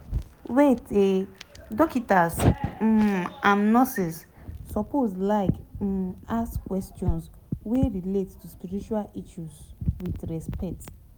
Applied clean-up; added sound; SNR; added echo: none; none; none; none.